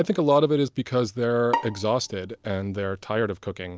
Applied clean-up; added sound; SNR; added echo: none; Bowed string instrument; 10 dB; none.